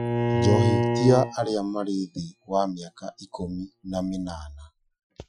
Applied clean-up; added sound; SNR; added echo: classical method Wiener filter.